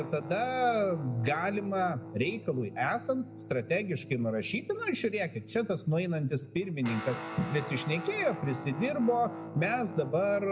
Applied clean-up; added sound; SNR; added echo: none; Guitar; 12 dB; reverberation time 0.7 s.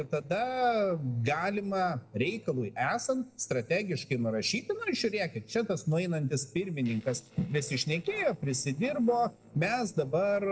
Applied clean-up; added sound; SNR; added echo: neural separator model SepFormer DNS4.